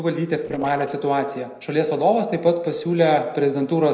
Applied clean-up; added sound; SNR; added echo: neural separator model SepFormer DNS4.